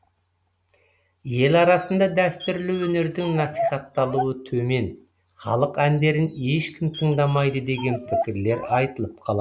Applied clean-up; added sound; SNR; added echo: none; Dog; 11 dB; none.